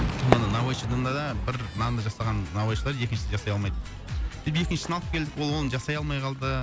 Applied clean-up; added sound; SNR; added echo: none; Crowd / Fireworks; 7 dB; none.